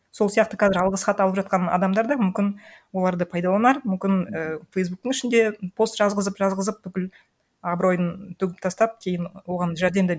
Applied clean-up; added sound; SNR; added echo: none; none; none; none.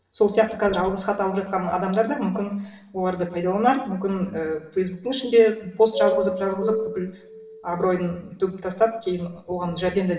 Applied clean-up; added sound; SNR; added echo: none; Doorbell; 3 dB; reverberation time 0.7 s.